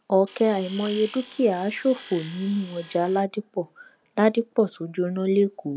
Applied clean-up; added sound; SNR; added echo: none; Tools; 16 dB; none.